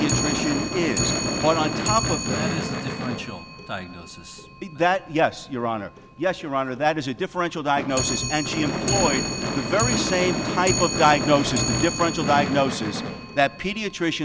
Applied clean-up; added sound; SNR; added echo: none; Clock + Gunshot, gunfire / Fireworks; 3 dB; none.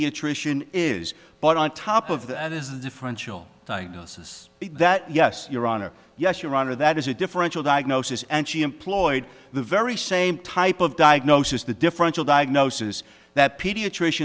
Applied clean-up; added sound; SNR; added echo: none; none; none; none.